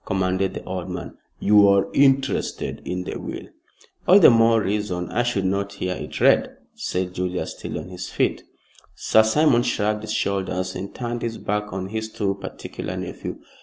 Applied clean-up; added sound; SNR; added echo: none; none; none; none.